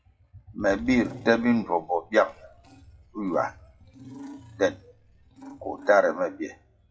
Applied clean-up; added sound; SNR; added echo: classical method WPE with log-MMSE.